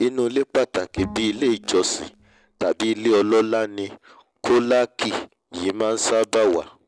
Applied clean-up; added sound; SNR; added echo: none; Bowed string instrument; 15 dB; none.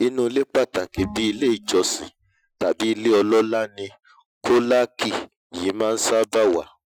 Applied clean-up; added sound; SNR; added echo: classical method Wiener filter.